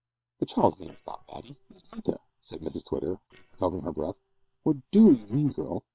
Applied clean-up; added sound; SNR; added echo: neural separator model SepFormer WHAM!.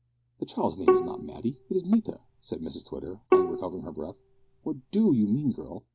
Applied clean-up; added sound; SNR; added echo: none; Bowed string instrument; 1 dB; none.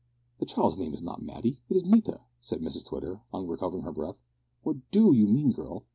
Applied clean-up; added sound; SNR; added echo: none; none; none; none.